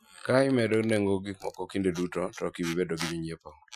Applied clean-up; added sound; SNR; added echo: classical method Wiener filter.